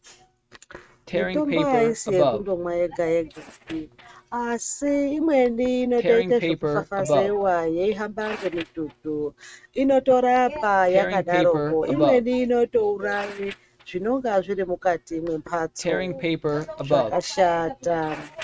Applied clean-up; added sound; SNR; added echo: neural mask model RNNoise.